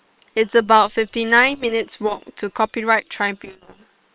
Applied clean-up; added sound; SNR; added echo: neural separator model SepFormer WHAM!.